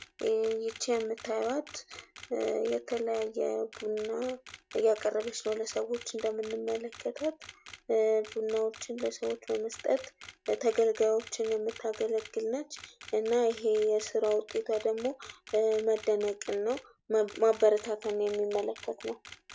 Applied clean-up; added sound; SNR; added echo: none; Camera; 19 dB; none.